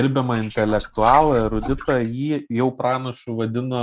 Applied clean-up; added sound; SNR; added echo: neural mask model RNNoise.